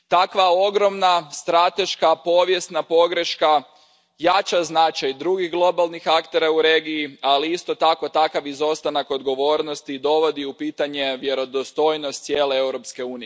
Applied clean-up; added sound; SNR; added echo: none; none; none; none.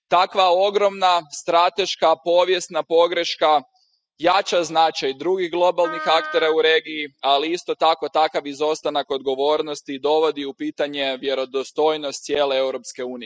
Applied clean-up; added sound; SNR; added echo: classical method spectral subtraction.